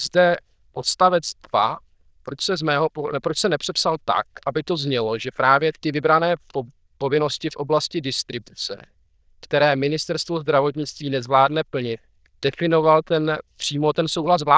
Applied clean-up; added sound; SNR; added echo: neural diffusion model UNIVERSE++.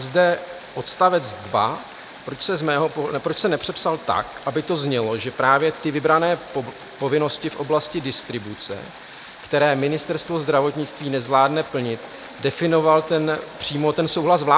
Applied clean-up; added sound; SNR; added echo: none; Water; 16 dB; none.